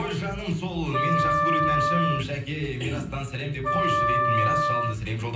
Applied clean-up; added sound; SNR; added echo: none; Wind instrument, woodwind instrument; -2 dB; reverberation time 0.6 s.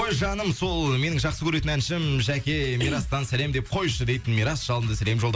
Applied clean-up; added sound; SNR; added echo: none; none; none; none.